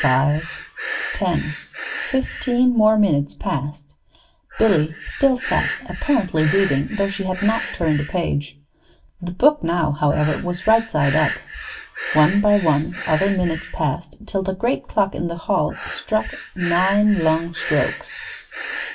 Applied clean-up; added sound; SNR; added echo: none; Breathing; 10 dB; reverberation time 0.2 s.